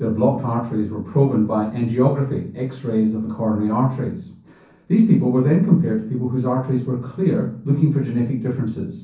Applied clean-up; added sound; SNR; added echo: none; none; none; reverberation time 0.6 s.